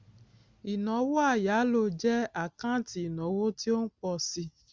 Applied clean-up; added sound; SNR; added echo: none; none; none; none.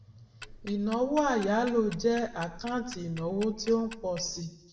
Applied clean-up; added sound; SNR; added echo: none; Tick-tock; 17 dB; reverberation time 0.6 s.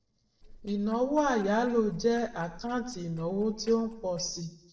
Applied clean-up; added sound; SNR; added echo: neural separator model SepFormer DNS4.